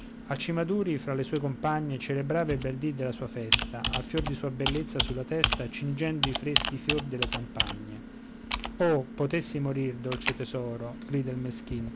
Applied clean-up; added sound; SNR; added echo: none; Computer keyboard; 3 dB; none.